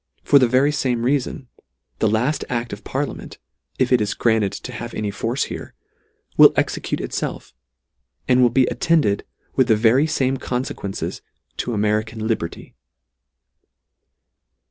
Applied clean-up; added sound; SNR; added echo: none; none; none; none.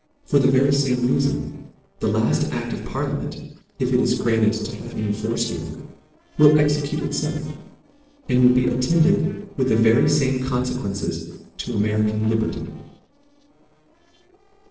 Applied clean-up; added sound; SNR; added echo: neural separator model SepFormer DNS4.